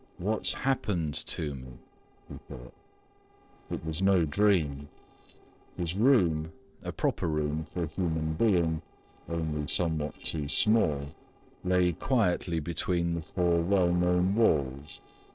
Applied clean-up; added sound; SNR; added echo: neural separator model SepFormer DNS4.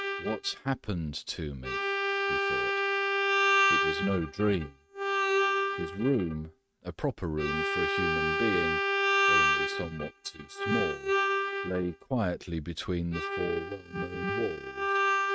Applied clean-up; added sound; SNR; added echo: neural mask model RNNoise.